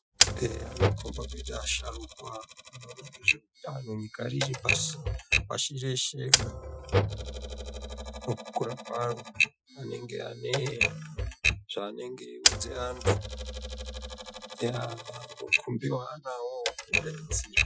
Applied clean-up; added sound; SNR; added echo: classical method Wiener filter.